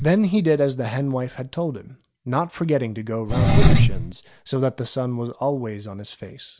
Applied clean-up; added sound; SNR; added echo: none; Engine; -1 dB; none.